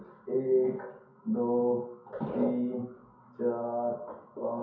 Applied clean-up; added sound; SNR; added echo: none; none; none; reverberation time 0.6 s.